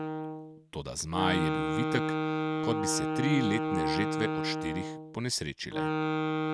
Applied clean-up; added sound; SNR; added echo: none; Wind instrument, woodwind instrument; -3 dB; none.